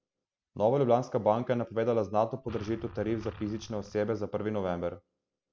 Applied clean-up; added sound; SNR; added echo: none; Engine; 17 dB; none.